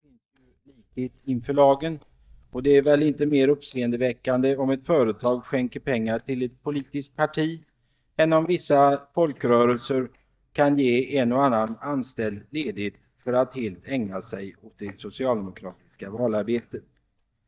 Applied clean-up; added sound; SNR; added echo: neural mask model DeepFilterNet 3.